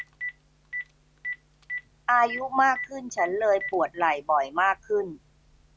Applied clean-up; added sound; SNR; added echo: none; Telephone; 13 dB; none.